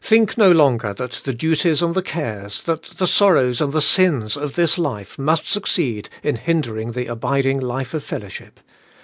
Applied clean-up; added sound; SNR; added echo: none; none; none; none.